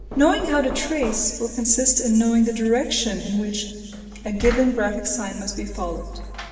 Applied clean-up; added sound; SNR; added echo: none; Knock; 12 dB; reverberation time 2.2 s.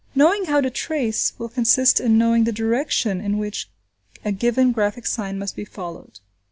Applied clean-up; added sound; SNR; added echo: none; none; none; none.